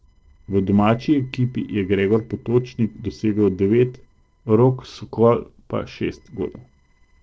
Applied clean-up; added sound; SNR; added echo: neural separator model SepFormer DNS4.